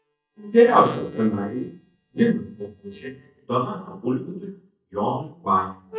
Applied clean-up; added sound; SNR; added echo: neural mask model DeepFilterNet 3.